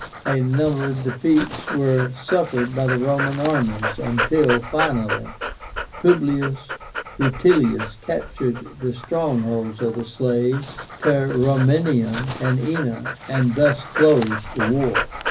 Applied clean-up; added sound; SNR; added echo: none; Dog; 9 dB; reverberation time 0.5 s.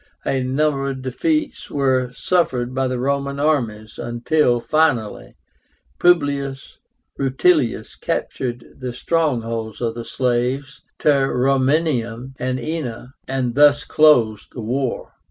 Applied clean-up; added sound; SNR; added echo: none; none; none; none.